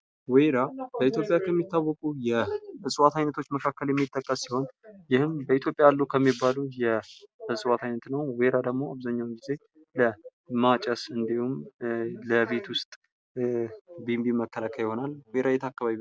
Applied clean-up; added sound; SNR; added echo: none; none; none; none.